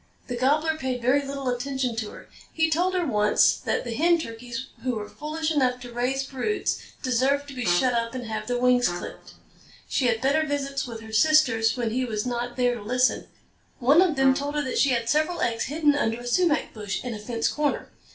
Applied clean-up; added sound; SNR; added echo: none; Trumpet; 14 dB; reverberation time 0.3 s.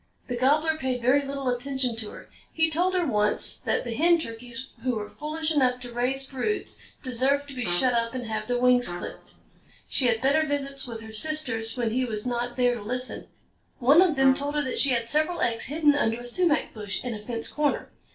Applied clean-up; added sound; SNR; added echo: neural separator model SepFormer DNS4.